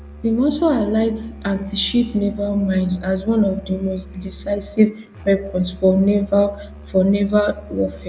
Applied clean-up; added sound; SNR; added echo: none; Musical instrument; 18 dB; none.